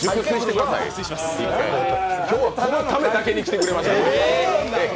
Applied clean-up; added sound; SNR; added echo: none; Tambourine; 18 dB; none.